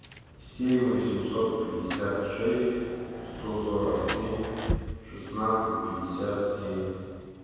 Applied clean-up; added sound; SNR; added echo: none; Rain; 10 dB; reverberation time 2.1 s.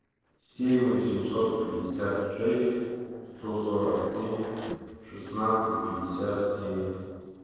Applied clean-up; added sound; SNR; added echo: neural separator model SepFormer DNS4.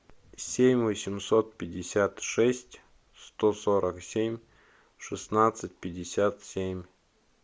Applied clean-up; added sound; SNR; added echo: none; none; none; none.